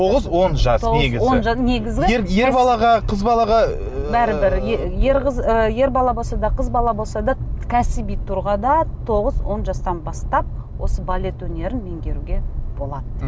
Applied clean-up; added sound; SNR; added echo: none; none; none; none.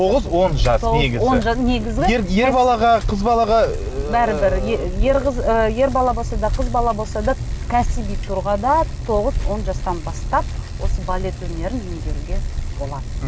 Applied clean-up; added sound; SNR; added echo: none; Bicycle; 15 dB; none.